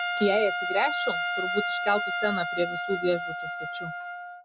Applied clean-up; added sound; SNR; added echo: none; Trumpet; 1 dB; none.